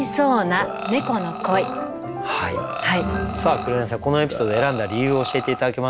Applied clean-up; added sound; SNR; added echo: none; Burping, eructation; 9 dB; none.